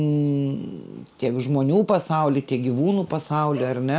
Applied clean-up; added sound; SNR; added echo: none; none; none; none.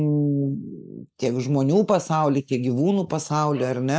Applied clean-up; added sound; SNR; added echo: neural mask model Resemble Enhance denoiser.